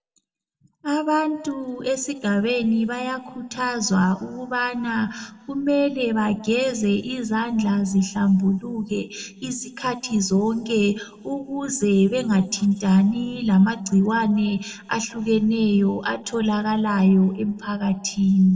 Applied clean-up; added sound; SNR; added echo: none; none; none; reverberation time 1.4 s.